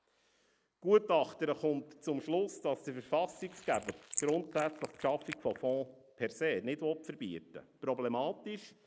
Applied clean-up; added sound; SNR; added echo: neural mask model Resemble Enhance denoiser.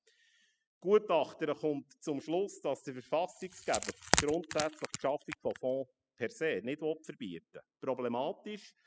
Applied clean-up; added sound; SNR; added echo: classical method spectral subtraction.